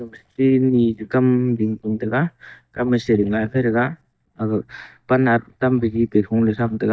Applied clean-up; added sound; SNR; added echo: neural mask model DeepFilterNet 3.